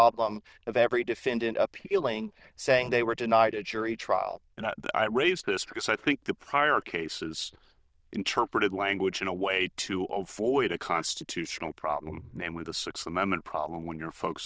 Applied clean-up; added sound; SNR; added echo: neural diffusion model UNIVERSE++.